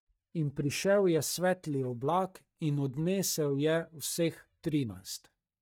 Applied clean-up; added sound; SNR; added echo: neural mask model DeepFilterNet 3.